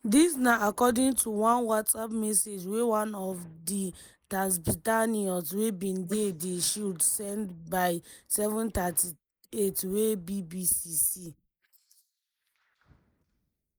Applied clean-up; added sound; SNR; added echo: neural mask model Resemble Enhance denoiser.